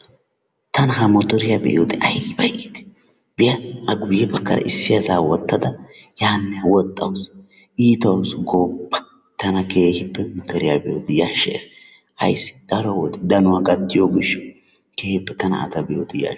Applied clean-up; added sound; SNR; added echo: none; none; none; none.